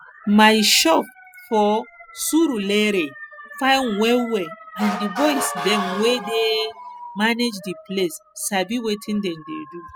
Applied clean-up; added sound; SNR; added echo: classical method spectral subtraction.